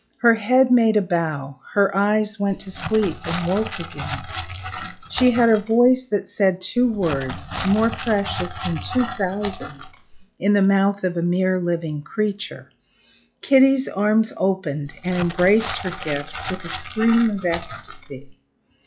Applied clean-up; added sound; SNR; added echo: classical method log-MMSE.